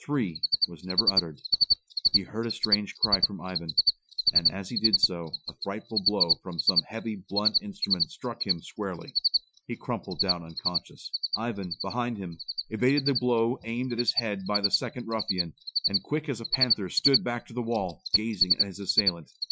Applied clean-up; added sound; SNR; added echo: classical method Wiener filter.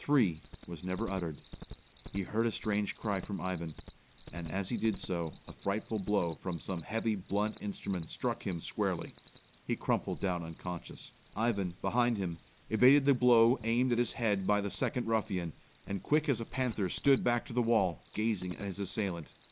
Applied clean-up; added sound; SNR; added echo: neural mask model Resemble Enhance denoiser.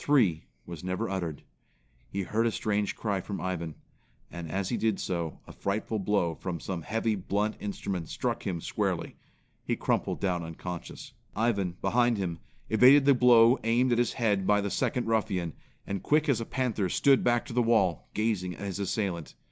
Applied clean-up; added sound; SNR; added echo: none; none; none; none.